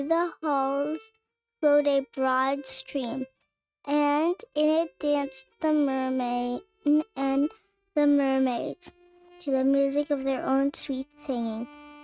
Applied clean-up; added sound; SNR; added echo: neural mask model RNNoise.